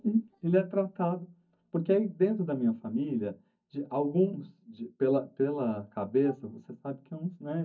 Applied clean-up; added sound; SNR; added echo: neural mask model DeepFilterNet 3.